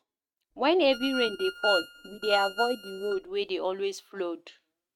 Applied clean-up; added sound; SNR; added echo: neural mask model RNNoise.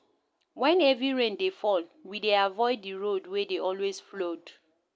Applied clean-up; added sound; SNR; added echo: none; none; none; none.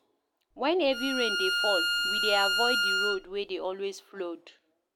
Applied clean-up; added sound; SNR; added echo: none; Bowed string instrument; -3 dB; none.